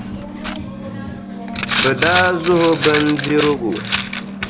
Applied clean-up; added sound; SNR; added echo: none; Coin (dropping); 4 dB; none.